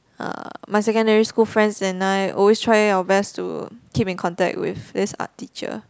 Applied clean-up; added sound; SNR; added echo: none; none; none; none.